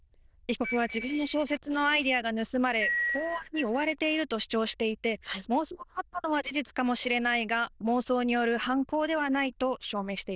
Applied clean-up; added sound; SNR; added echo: neural diffusion model UNIVERSE++.